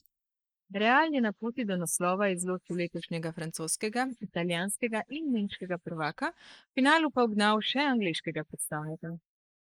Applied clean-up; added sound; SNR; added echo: neural mask model Resemble Enhance denoiser.